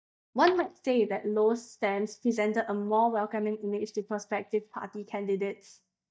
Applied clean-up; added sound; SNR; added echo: neural mask model DeepFilterNet 3.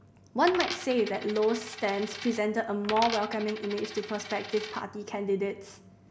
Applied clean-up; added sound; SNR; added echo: none; Coin (dropping); 10 dB; none.